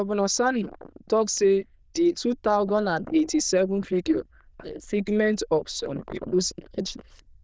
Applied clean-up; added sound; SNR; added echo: neural diffusion model UNIVERSE++.